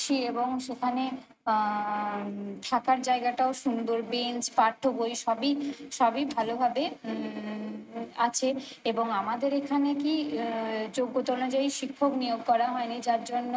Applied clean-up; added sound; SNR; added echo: neural mask model RNNoise.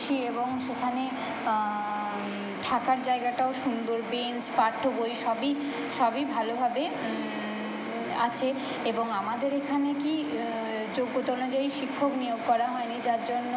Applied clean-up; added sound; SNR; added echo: none; none; none; none.